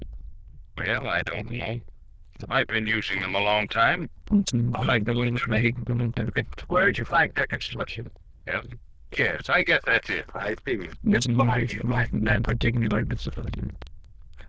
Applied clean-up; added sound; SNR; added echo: neural diffusion model UNIVERSE++.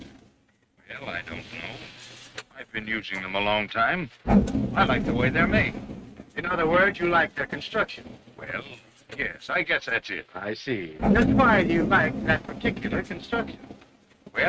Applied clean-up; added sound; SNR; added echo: neural mask model RNNoise.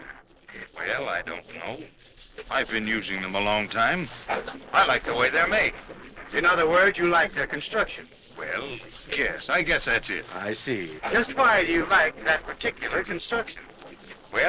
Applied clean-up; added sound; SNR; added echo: neural separator model SepFormer DNS4.